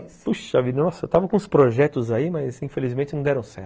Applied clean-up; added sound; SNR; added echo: none; none; none; none.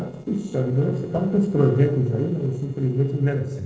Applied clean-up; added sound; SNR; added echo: neural separator model SepFormer DNS4.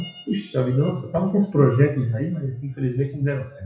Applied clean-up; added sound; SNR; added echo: classical method WPE with log-MMSE.